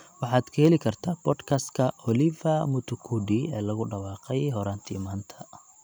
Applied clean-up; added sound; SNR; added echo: none; none; none; none.